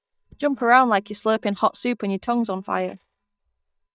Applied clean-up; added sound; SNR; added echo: neural mask model DeepFilterNet 3.